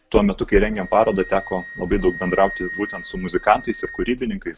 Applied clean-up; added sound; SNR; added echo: none; Wind instrument, woodwind instrument; 15 dB; none.